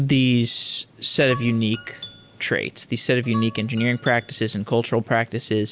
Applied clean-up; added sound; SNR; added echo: none; Guitar; 18 dB; none.